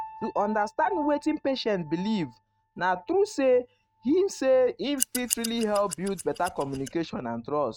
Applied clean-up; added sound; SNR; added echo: neural mask model RNNoise.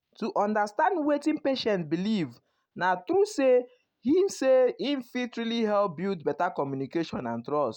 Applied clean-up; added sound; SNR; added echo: none; none; none; none.